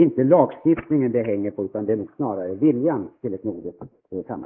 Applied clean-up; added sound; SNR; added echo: neural mask model Resemble Enhance denoiser.